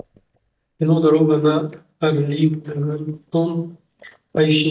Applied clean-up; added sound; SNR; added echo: neural mask model DeepFilterNet 3.